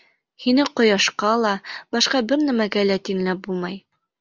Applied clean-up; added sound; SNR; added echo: none; none; none; none.